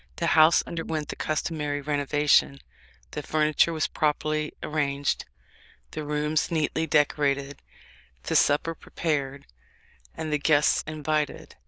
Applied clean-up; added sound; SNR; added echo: neural diffusion model UNIVERSE++.